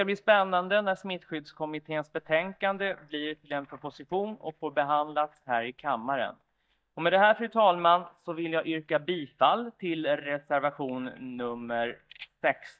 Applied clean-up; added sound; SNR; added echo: neural mask model DeepFilterNet 3.